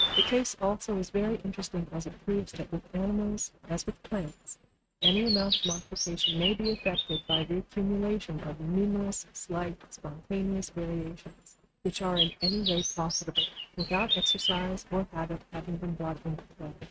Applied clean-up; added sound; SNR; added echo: neural mask model RNNoise.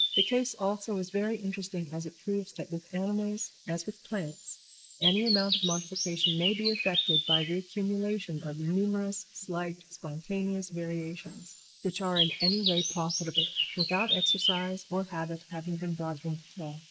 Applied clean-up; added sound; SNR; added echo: neural mask model Resemble Enhance denoiser.